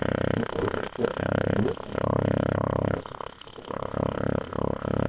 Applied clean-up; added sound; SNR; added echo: neural separator model SepFormer WHAMR!.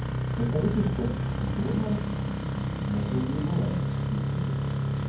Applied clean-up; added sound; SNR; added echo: none; Engine starting; -3 dB; reverberation time 0.9 s.